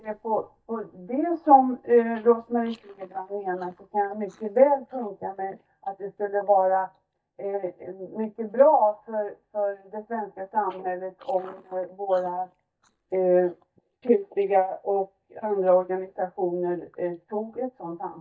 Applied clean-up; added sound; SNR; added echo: neural mask model DeepFilterNet 3.